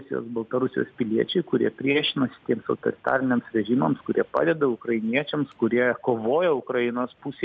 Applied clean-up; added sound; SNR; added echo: none; none; none; none.